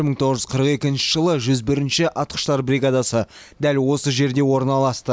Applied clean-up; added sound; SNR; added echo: none; none; none; none.